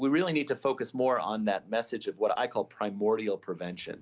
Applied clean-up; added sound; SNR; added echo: none; none; none; none.